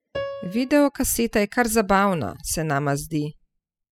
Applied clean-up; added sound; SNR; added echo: classical method spectral subtraction.